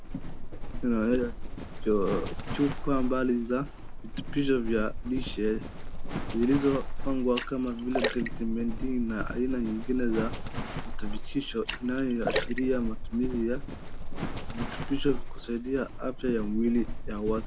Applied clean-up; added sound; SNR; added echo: none; Livestock, farm animals, working animals + Splash, splatter; 2 dB; none.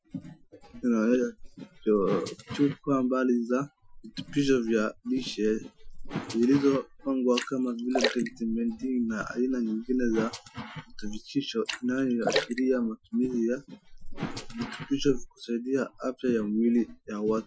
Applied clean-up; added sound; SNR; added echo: classical method Wiener filter.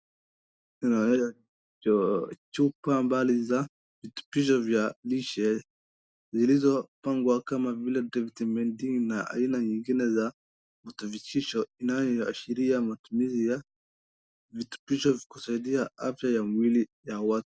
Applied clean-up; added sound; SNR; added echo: none; none; none; none.